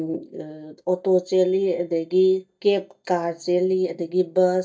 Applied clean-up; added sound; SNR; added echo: neural mask model DeepFilterNet 3.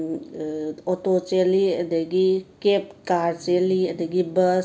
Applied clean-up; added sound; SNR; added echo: none; none; none; none.